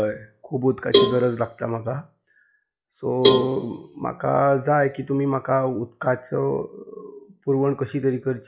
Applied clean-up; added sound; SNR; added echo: classical method log-MMSE.